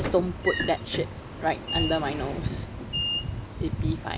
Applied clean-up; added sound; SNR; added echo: none; Sliding door / Train; 4 dB; none.